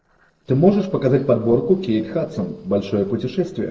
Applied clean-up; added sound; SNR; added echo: neural separator model SepFormer DNS4.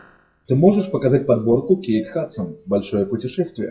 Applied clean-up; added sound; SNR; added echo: classical method WPE with log-MMSE.